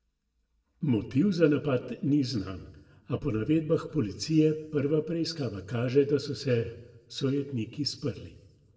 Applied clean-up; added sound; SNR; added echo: none; none; none; reverberation time 0.7 s.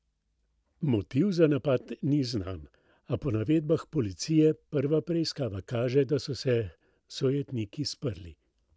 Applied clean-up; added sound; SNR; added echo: none; none; none; none.